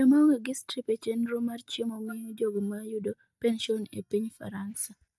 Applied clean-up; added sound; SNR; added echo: neural mask model DeepFilterNet 3.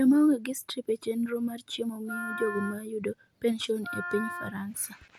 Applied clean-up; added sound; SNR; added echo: none; Wind instrument, woodwind instrument; 10 dB; none.